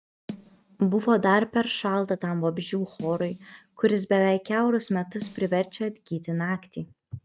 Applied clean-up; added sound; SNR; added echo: neural mask model RNNoise.